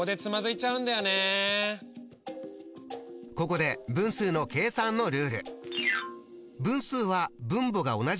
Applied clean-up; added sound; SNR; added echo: none; none; none; none.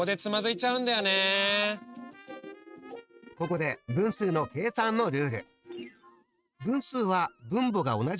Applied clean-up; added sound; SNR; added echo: neural mask model RNNoise.